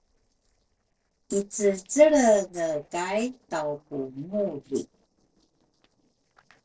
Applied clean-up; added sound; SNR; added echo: neural separator model SepFormer DNS4.